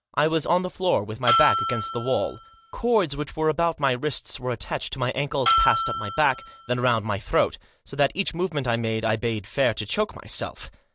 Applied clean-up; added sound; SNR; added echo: none; Bell; -1 dB; none.